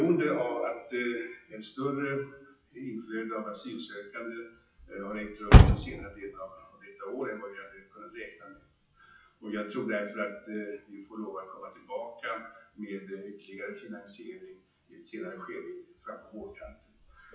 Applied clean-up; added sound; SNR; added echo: classical method WPE with log-MMSE.